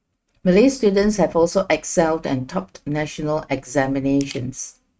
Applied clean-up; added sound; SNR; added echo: neural mask model RNNoise.